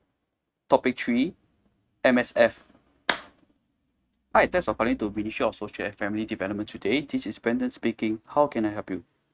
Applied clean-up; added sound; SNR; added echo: neural mask model RNNoise.